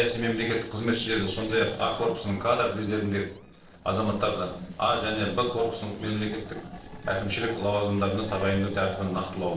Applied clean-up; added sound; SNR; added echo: neural separator model SepFormer DNS4.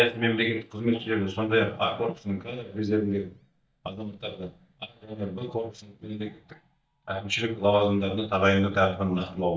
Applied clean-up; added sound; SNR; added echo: neural mask model DeepFilterNet 3.